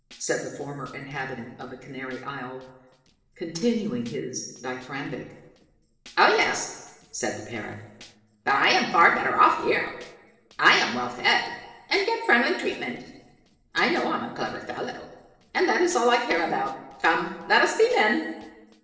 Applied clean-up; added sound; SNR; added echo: neural separator model SepFormer DNS4.